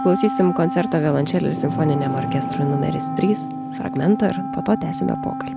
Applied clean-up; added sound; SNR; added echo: none; Wind instrument, woodwind instrument; 6 dB; none.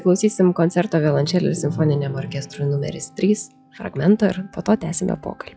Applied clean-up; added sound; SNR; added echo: classical method log-MMSE.